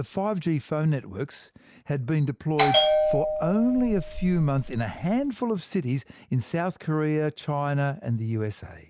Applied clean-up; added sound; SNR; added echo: none; Bell; -1 dB; none.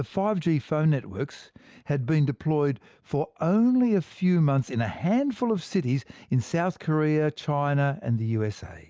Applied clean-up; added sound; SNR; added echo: none; none; none; none.